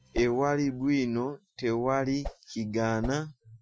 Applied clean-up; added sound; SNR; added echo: classical method Wiener filter.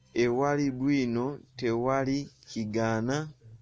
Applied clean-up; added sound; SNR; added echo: none; none; none; none.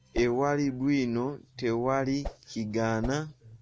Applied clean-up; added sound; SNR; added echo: none; Whoosh, swoosh, swish; 11 dB; none.